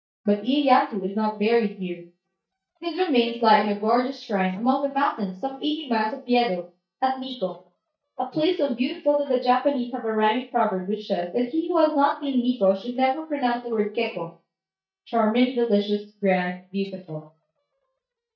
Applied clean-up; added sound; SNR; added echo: neural mask model DeepFilterNet 3.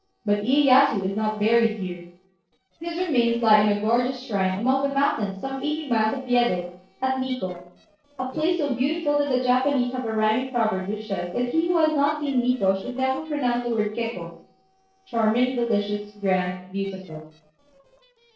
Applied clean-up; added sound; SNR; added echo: neural separator model SepFormer DNS4.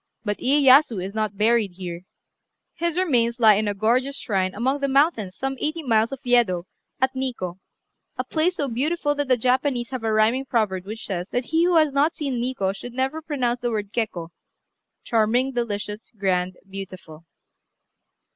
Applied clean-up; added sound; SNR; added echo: none; none; none; none.